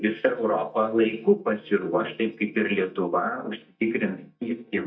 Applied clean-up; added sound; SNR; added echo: neural mask model DeepFilterNet 3.